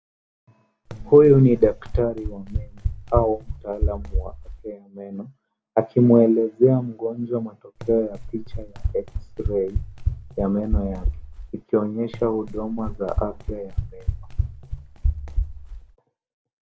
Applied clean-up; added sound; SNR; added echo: none; Run; 5 dB; none.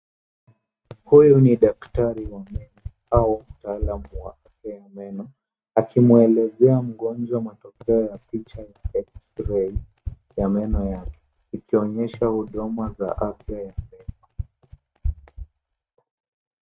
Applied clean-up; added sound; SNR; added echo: neural mask model RNNoise.